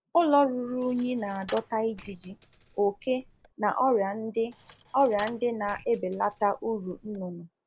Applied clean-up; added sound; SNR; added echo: none; Coin (dropping); 16 dB; none.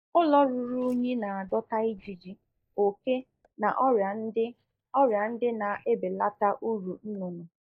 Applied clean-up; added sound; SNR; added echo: neural mask model DeepFilterNet 3.